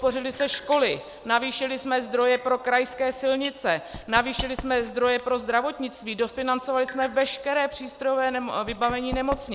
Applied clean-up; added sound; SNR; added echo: none; Drip + Run; 17 dB; none.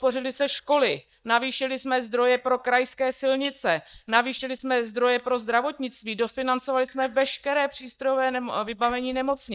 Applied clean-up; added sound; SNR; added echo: neural mask model DeepFilterNet 3.